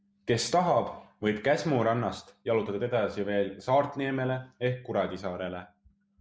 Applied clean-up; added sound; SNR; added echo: none; none; none; none.